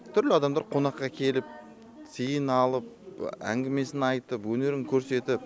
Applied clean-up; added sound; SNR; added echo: none; none; none; none.